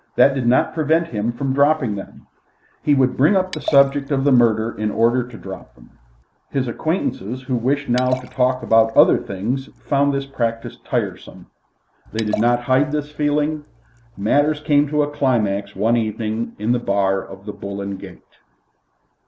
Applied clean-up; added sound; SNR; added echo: none; Liquid; 16 dB; none.